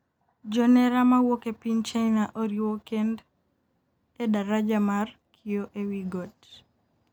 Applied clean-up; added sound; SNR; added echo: none; none; none; none.